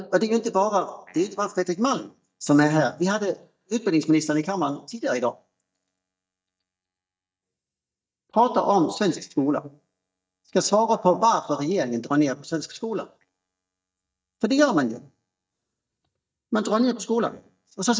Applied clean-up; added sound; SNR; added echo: neural mask model DeepFilterNet 3.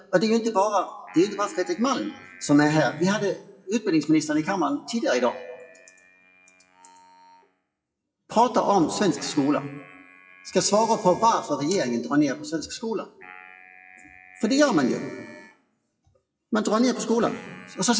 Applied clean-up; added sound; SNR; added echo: classical method WPE with log-MMSE.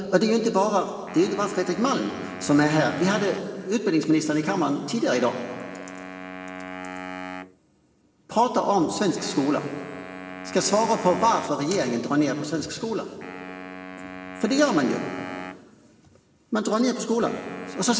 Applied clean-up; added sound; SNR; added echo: none; Wind instrument, woodwind instrument; 14 dB; reverberation time 2.8 s.